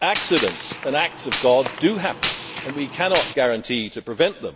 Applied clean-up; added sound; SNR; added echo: none; Gunshot, gunfire; 5 dB; none.